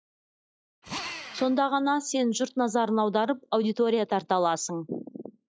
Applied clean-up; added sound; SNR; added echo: classical method log-MMSE.